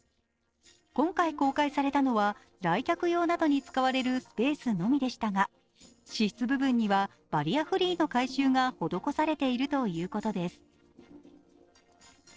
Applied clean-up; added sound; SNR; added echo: neural separator model SepFormer DNS4.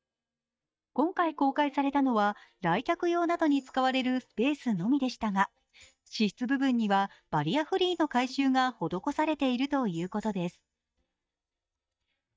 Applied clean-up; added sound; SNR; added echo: neural mask model DeepFilterNet 3.